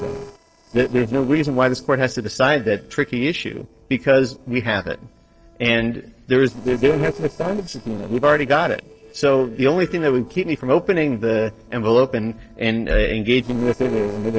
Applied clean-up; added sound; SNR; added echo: neural separator model SepFormer DNS4.